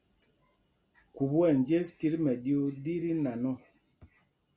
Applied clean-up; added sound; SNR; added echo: none; none; none; none.